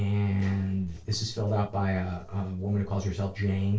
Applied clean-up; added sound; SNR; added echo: neural separator model SepFormer DNS4.